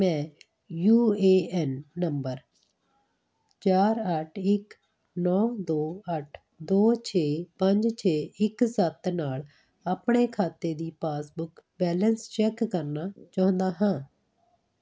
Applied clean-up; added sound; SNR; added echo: none; none; none; none.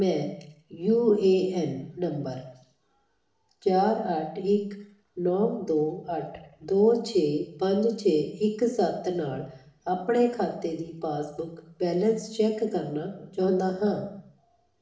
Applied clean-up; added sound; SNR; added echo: none; none; none; reverberation time 0.7 s.